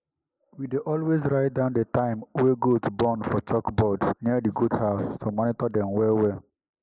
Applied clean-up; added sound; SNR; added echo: neural mask model Resemble Enhance denoiser.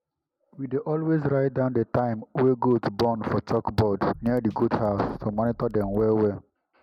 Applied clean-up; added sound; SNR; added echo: none; Drum kit; 20 dB; none.